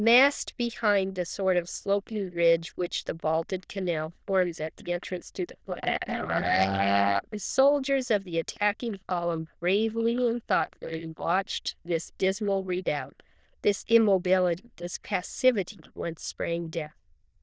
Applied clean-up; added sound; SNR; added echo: neural diffusion model UNIVERSE++.